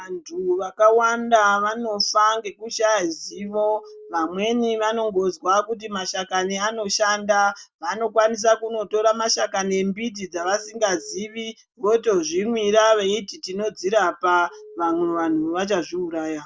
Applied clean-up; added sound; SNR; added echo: neural separator model SepFormer DNS4.